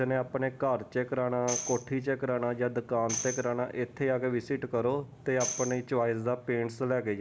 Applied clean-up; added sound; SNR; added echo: none; Tambourine; 11 dB; none.